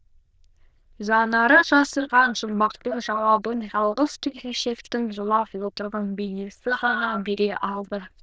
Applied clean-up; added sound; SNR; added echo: neural diffusion model UNIVERSE++.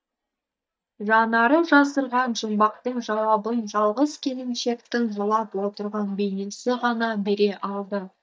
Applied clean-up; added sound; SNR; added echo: neural mask model DeepFilterNet 3.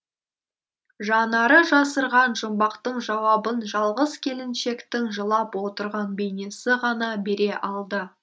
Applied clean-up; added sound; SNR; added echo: none; none; none; none.